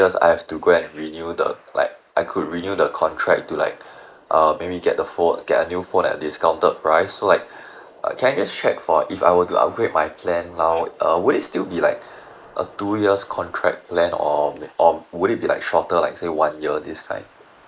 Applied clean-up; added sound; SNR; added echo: neural mask model Resemble Enhance denoiser.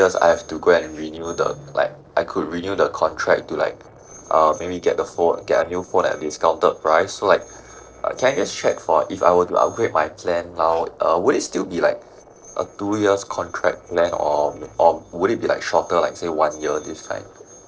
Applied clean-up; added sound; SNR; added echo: neural separator model SepFormer DNS4.